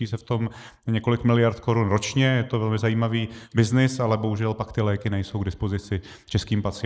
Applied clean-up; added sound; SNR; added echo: neural mask model Resemble Enhance denoiser.